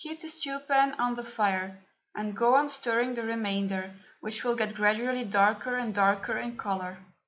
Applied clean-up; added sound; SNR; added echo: none; none; none; none.